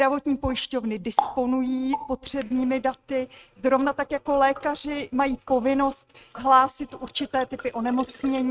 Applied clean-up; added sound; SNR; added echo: neural mask model RNNoise.